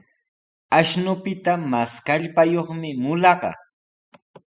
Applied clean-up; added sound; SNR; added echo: none; none; none; none.